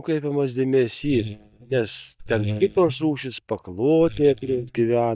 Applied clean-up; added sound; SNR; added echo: neural mask model DeepFilterNet 3.